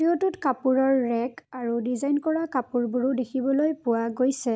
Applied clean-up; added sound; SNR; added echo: none; none; none; none.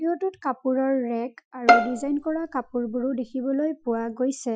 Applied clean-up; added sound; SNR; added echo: classical method Wiener filter.